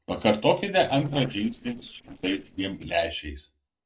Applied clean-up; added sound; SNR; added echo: neural separator model SepFormer DNS4.